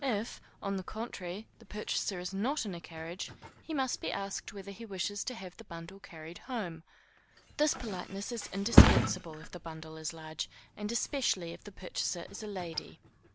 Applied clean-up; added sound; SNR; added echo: none; Thump, thud; -2 dB; none.